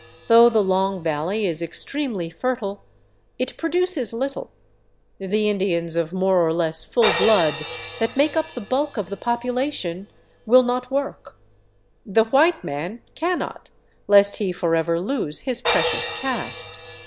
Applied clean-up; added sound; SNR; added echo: none; Crash cymbal; 4 dB; none.